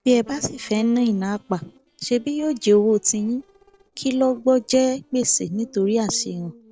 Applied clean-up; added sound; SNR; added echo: neural separator model SepFormer DNS4.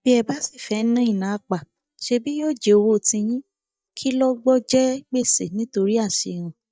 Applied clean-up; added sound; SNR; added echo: neural mask model DeepFilterNet 3.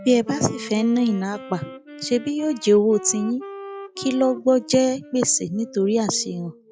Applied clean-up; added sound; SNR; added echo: classical method log-MMSE.